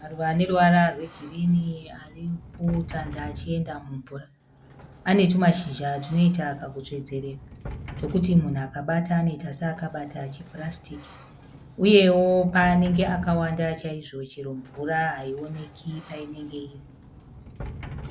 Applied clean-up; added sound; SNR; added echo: none; Sliding door; 16 dB; none.